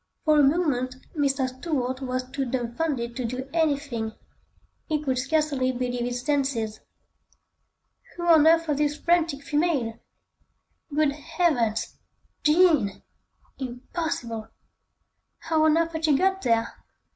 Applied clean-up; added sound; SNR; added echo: none; none; none; none.